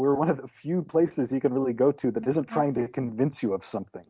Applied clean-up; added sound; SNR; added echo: none; Wind instrument, woodwind instrument; 16 dB; none.